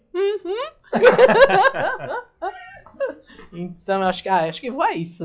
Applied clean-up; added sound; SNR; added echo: classical method log-MMSE.